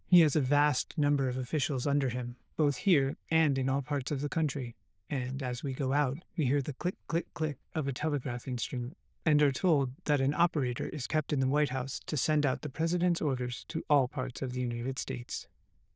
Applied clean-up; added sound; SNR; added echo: neural diffusion model UNIVERSE++.